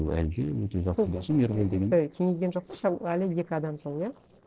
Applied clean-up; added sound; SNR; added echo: neural separator model SepFormer DNS4.